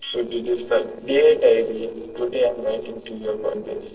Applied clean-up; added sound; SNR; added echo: neural separator model SepFormer DNS4.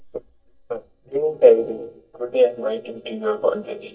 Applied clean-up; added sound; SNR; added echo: neural mask model DeepFilterNet 3.